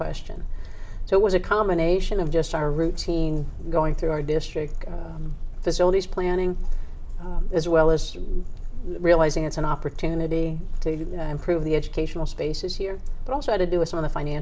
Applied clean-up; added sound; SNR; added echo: none; none; none; none.